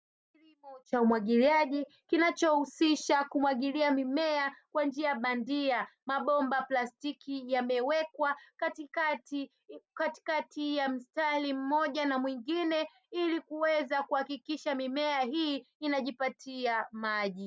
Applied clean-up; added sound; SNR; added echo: none; none; none; none.